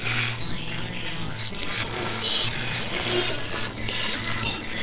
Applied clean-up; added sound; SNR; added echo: neural separator model SepFormer WHAMR!.